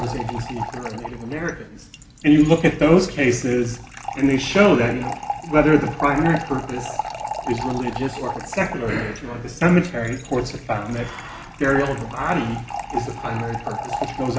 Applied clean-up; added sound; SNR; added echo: none; Fill (with liquid) / Trickle, dribble; 11 dB; none.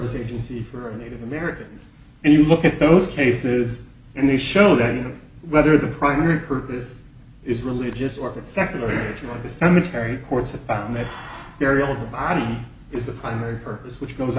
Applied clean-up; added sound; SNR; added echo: none; none; none; none.